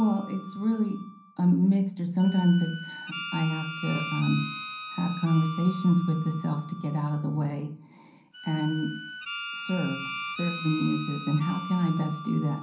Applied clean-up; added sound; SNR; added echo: none; Harmonica; 12 dB; reverberation time 0.6 s.